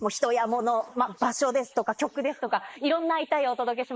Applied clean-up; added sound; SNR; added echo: neural mask model Resemble Enhance denoiser.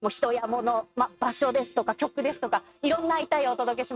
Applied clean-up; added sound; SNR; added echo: neural mask model RNNoise.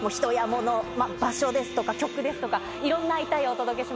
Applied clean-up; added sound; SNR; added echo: none; Wind instrument, woodwind instrument; 12 dB; none.